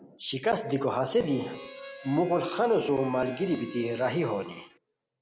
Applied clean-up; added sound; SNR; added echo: none; Harmonica; 18 dB; none.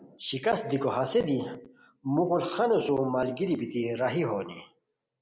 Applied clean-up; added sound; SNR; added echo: none; none; none; none.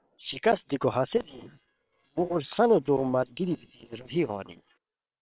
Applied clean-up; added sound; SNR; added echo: neural separator model SepFormer WHAM!.